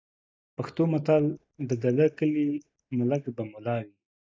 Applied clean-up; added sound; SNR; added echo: neural mask model DeepFilterNet 3.